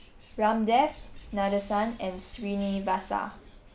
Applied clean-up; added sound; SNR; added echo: none; Bird; 18 dB; none.